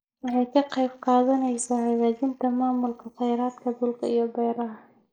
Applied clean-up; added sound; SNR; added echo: neural mask model Resemble Enhance denoiser.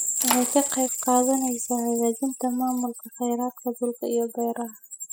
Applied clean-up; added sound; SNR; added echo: classical method spectral subtraction.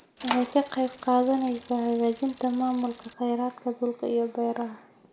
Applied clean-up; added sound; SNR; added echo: none; Bicycle; 11 dB; none.